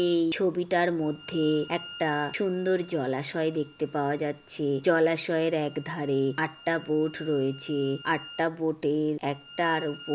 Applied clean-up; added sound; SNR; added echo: none; Bowed string instrument; 20 dB; none.